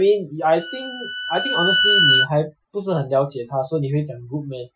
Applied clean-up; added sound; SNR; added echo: classical method Wiener filter.